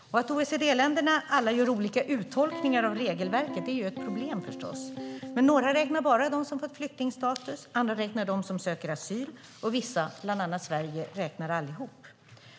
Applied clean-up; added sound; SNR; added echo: none; Electric guitar; 10 dB; none.